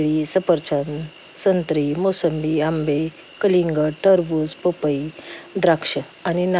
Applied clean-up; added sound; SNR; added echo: none; none; none; none.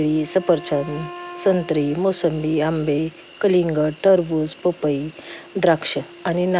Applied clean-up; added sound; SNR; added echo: none; Wind instrument, woodwind instrument; 20 dB; none.